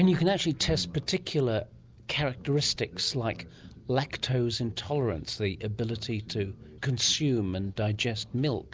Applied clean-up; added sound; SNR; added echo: none; none; none; none.